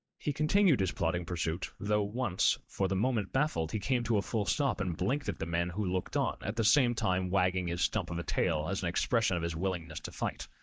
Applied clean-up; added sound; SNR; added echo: neural mask model DeepFilterNet 3.